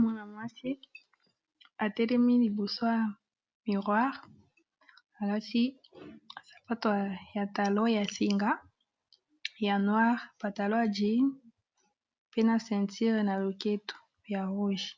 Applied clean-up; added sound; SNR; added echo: none; none; none; none.